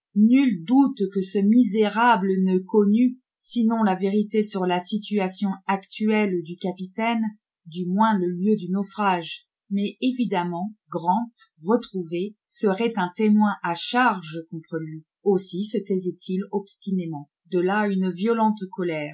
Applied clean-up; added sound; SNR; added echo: none; none; none; none.